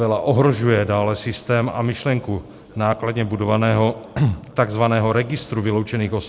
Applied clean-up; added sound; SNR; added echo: none; none; none; none.